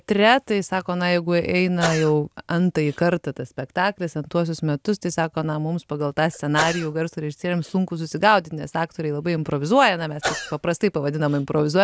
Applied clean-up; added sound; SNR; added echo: none; Sneeze / Cough; 11 dB; none.